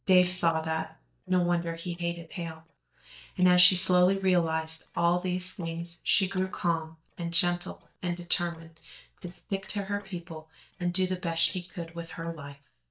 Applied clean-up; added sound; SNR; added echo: neural mask model DeepFilterNet 3.